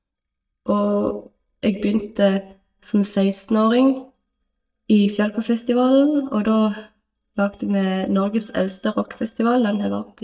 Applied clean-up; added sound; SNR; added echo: neural mask model DeepFilterNet 3.